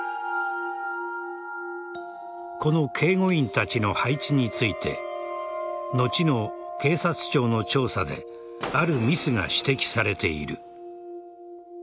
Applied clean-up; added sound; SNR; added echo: none; none; none; none.